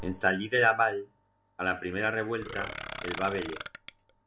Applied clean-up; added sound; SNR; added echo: none; Burping, eructation; 9 dB; none.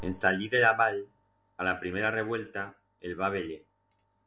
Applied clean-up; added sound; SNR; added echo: none; none; none; none.